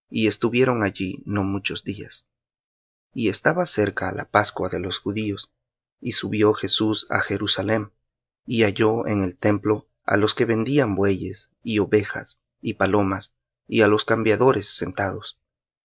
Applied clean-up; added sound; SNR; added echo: none; none; none; none.